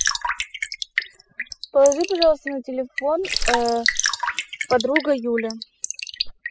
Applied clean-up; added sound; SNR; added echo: classical method spectral subtraction.